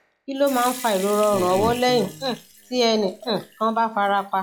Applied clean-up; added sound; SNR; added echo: classical method log-MMSE.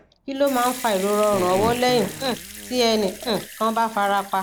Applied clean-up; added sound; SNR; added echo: none; Sink (filling or washing) / Water tap, faucet / Liquid + Fart; 12 dB; none.